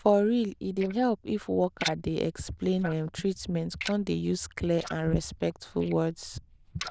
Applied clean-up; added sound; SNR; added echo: neural diffusion model UNIVERSE++.